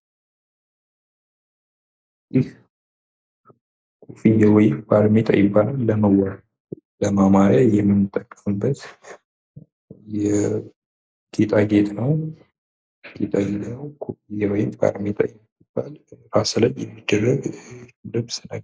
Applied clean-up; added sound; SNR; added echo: neural mask model Resemble Enhance denoiser.